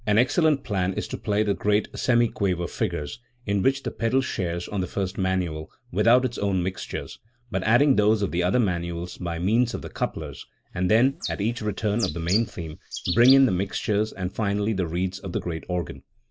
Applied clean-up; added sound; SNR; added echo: neural mask model Resemble Enhance denoiser.